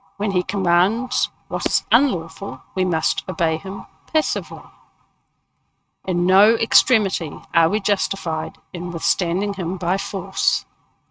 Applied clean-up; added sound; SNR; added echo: neural mask model RNNoise.